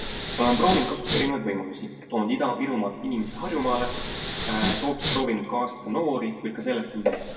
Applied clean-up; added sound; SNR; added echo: none; Respiratory sounds; 5 dB; reverberation time 1.6 s.